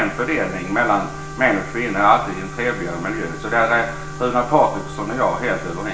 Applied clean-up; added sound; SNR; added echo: none; Trumpet; 17 dB; reverberation time 0.6 s.